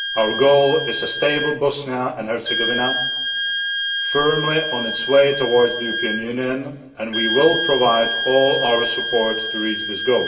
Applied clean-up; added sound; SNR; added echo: none; Wind instrument, woodwind instrument; 4 dB; reverberation time 0.9 s.